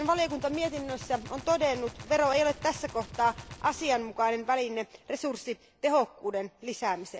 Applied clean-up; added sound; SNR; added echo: none; Gunshot, gunfire; 18 dB; none.